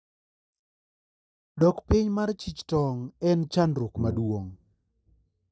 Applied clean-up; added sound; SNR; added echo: neural mask model DeepFilterNet 3.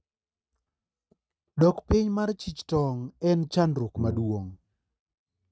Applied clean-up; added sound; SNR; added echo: neural mask model RNNoise.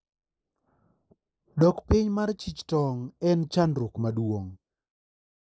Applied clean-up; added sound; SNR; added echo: neural mask model Resemble Enhance denoiser.